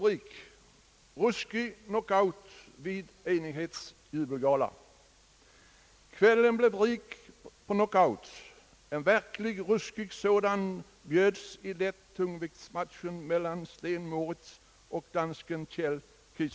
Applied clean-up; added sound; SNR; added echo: none; none; none; none.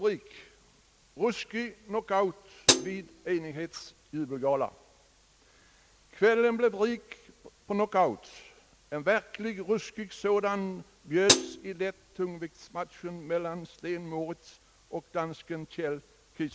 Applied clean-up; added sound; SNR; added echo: none; Hi-hat; -3 dB; none.